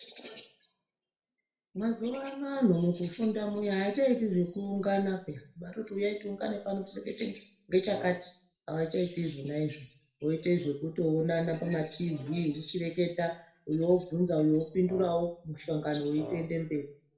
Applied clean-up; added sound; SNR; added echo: none; Wind instrument, woodwind instrument; 13 dB; reverberation time 0.4 s.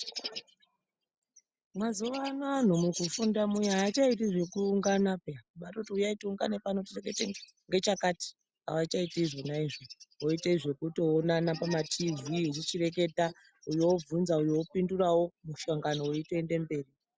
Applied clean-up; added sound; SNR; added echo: none; none; none; none.